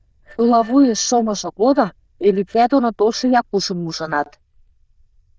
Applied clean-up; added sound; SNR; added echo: neural diffusion model UNIVERSE++.